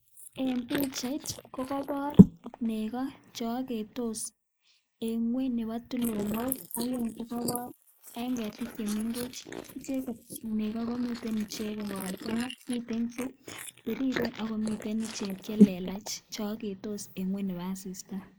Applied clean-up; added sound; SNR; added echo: neural mask model Resemble Enhance denoiser.